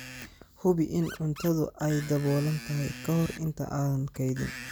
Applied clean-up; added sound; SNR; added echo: none; Screech; 15 dB; none.